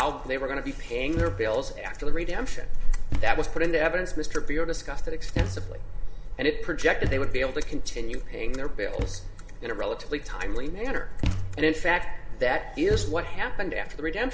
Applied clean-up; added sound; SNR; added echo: none; Thump, thud; 12 dB; reverberation time 0.8 s.